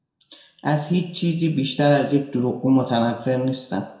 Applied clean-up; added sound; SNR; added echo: none; none; none; reverberation time 0.5 s.